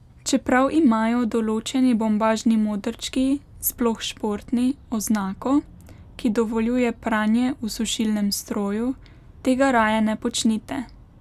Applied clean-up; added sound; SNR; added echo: none; none; none; none.